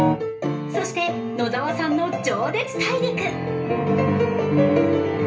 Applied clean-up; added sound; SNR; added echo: none; none; none; reverberation time 0.3 s.